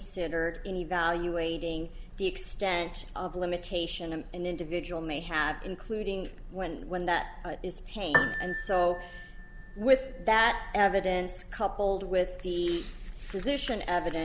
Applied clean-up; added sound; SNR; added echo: none; Piano; 11 dB; none.